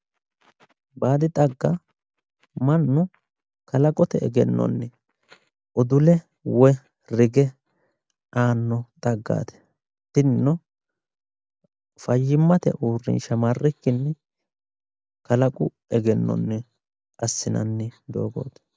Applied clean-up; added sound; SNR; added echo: none; none; none; none.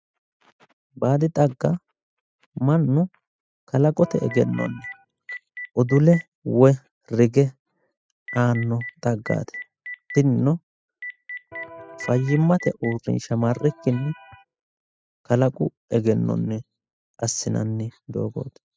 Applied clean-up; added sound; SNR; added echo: classical method spectral subtraction.